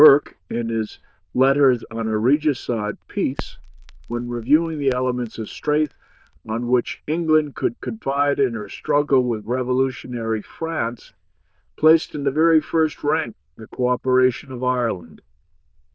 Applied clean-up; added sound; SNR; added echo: neural diffusion model UNIVERSE++.